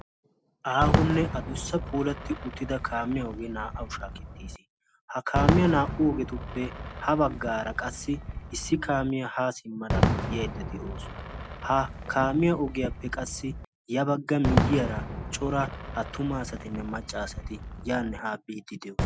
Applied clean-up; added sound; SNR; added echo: none; Fireworks; 3 dB; none.